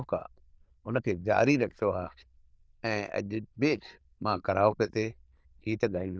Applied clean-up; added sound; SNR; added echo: neural diffusion model UNIVERSE++.